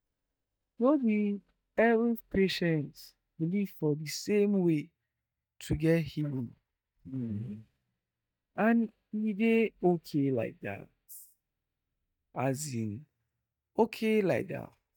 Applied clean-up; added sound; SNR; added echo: neural mask model DeepFilterNet 3.